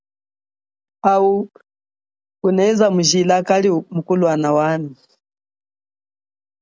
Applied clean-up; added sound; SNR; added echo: none; none; none; none.